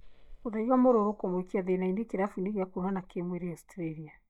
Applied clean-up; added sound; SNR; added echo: neural mask model DeepFilterNet 3.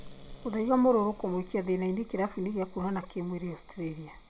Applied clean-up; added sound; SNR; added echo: none; Growling; 19 dB; none.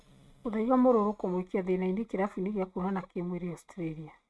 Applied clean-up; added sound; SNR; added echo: neural mask model RNNoise.